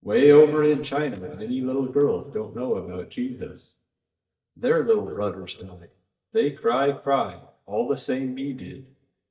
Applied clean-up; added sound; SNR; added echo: neural mask model DeepFilterNet 3.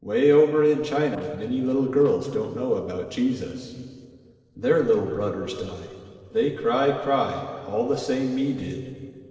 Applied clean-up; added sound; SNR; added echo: neural separator model SepFormer DNS4.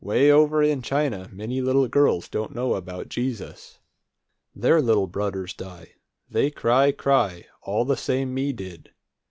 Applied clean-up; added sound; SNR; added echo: none; none; none; none.